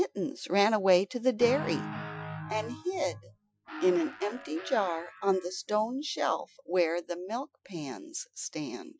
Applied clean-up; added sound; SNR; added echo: classical method Wiener filter.